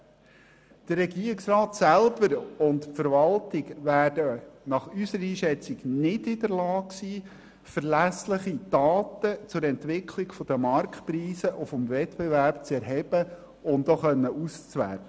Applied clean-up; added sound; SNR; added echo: none; none; none; none.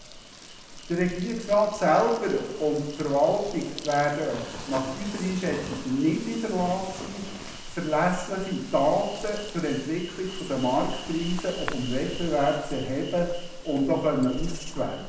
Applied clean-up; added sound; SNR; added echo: none; Insect; 10 dB; reverberation time 0.8 s.